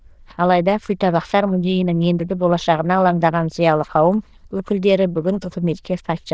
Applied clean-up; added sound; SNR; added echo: neural diffusion model UNIVERSE++.